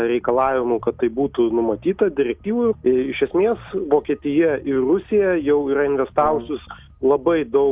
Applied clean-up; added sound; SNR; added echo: none; Brass instrument; 17 dB; none.